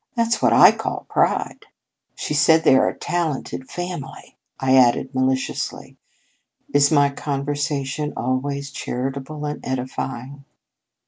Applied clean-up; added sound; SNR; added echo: none; none; none; none.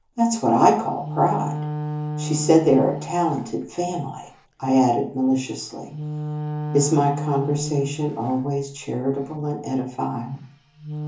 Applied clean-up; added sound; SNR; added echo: none; Wind instrument, woodwind instrument; 9 dB; reverberation time 0.8 s.